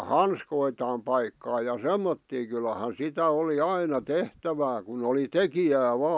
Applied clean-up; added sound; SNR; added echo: none; none; none; none.